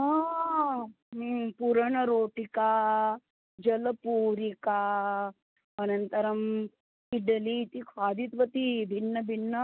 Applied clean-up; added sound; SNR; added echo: none; none; none; none.